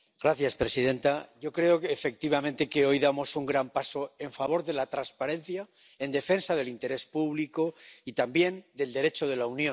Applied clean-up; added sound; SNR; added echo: none; none; none; none.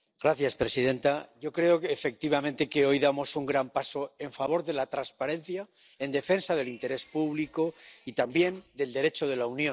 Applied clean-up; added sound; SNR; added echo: neural separator model SepFormer DNS4.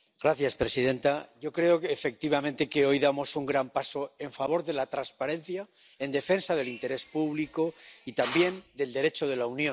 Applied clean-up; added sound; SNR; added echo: none; Drill; 16 dB; none.